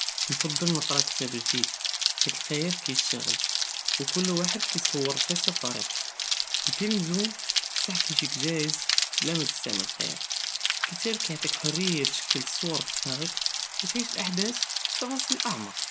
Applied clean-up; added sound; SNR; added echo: none; Rain; -4 dB; none.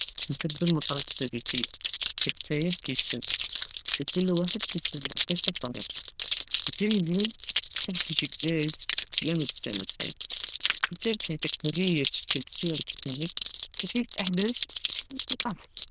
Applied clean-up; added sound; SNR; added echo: neural diffusion model UNIVERSE++.